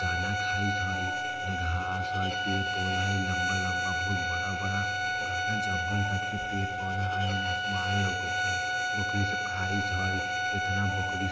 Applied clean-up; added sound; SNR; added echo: none; Bowed string instrument; -3 dB; reverberation time 3.0 s.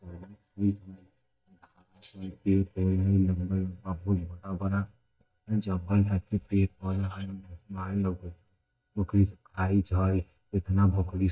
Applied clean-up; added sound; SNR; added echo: neural mask model DeepFilterNet 3.